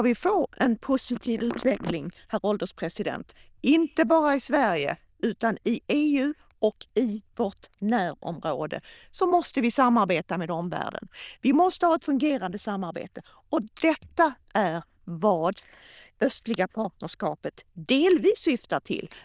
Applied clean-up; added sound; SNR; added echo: neural diffusion model UNIVERSE++.